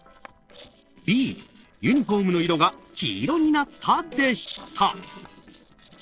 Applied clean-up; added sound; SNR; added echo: neural separator model SepFormer DNS4.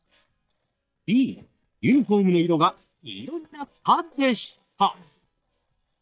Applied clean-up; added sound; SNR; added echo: neural mask model DeepFilterNet 3.